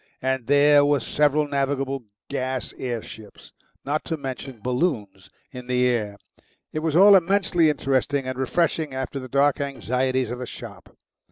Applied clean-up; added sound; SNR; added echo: neural separator model SepFormer DNS4.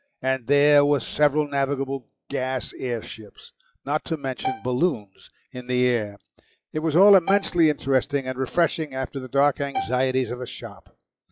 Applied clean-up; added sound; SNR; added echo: classical method log-MMSE.